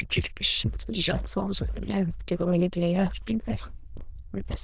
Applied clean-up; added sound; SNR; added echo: neural diffusion model UNIVERSE++.